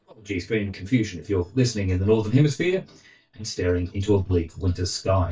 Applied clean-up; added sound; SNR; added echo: neural mask model DeepFilterNet 3.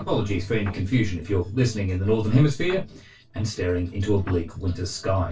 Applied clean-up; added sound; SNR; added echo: neural separator model SepFormer DNS4.